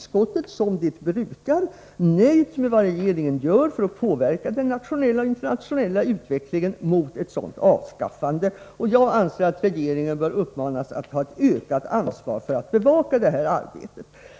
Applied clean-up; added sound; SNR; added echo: none; none; none; none.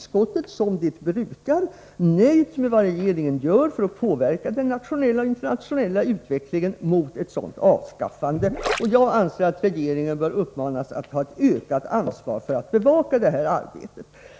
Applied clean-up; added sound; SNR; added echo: none; Gurgling; 7 dB; none.